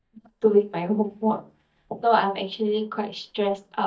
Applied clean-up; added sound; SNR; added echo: neural mask model DeepFilterNet 3.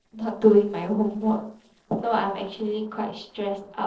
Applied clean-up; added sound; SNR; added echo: neural separator model SepFormer DNS4.